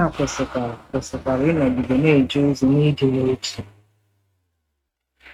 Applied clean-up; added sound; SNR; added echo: neural mask model RNNoise.